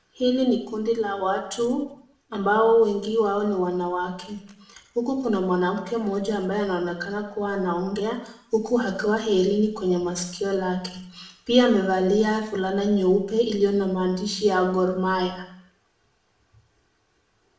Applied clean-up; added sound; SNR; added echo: none; none; none; reverberation time 0.6 s.